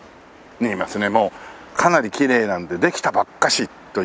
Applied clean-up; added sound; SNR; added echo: none; none; none; none.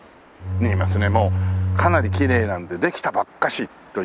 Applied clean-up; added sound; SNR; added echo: none; Bowed string instrument; -1 dB; none.